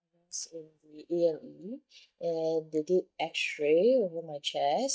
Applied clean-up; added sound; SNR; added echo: neural mask model DeepFilterNet 3.